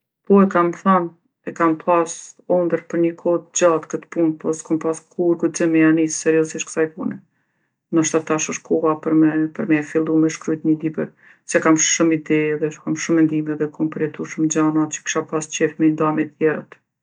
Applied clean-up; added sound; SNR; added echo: none; none; none; none.